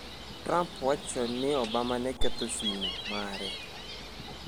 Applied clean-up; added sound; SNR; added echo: none; Gull, seagull; 2 dB; none.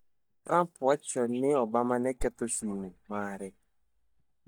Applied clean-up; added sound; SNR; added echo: neural mask model DeepFilterNet 3.